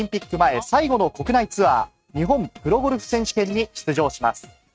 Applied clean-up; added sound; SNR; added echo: neural mask model RNNoise.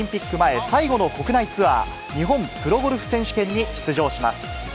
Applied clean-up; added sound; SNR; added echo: none; Rattle (instrument); 17 dB; none.